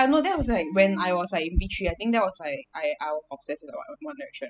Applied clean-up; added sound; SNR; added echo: classical method spectral subtraction.